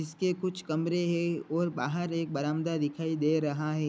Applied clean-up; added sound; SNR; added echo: none; none; none; none.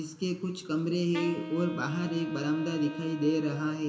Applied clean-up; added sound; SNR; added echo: none; Wind instrument, woodwind instrument; 11 dB; reverberation time 1.7 s.